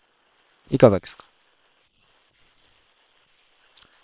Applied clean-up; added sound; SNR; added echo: neural separator model SepFormer WHAM!.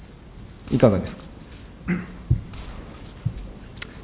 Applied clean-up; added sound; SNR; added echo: none; Gunshot, gunfire; 17 dB; none.